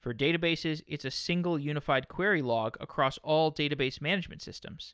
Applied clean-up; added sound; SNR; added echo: none; none; none; none.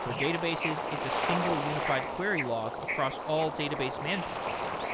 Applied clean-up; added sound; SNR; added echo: none; Bird / Ocean; 0 dB; none.